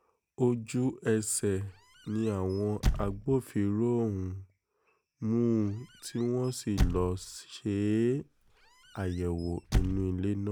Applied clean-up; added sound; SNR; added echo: none; Squeak / Slam; 5 dB; none.